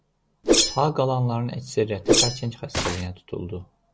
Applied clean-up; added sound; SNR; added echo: none; Whoosh, swoosh, swish; -1 dB; none.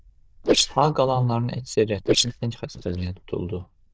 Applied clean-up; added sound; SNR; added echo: neural diffusion model UNIVERSE++.